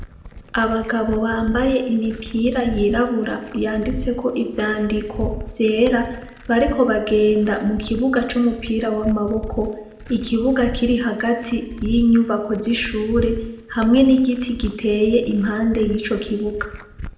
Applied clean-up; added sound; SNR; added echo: none; Glass; 13 dB; reverberation time 0.8 s.